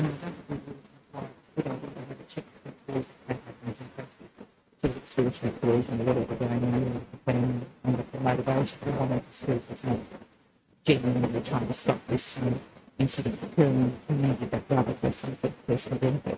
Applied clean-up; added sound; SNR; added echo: neural mask model RNNoise.